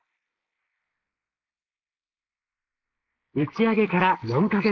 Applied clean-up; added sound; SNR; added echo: neural mask model Resemble Enhance denoiser.